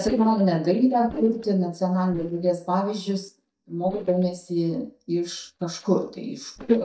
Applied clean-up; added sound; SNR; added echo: neural mask model DeepFilterNet 3.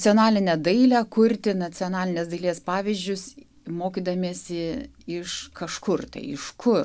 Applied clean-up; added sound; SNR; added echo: none; none; none; none.